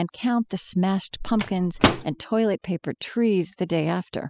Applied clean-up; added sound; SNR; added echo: classical method spectral subtraction.